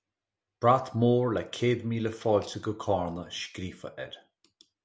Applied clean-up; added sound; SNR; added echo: none; none; none; none.